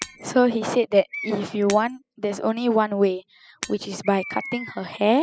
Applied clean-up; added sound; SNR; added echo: classical method spectral subtraction.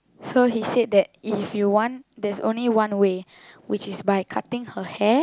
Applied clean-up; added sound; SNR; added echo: none; none; none; none.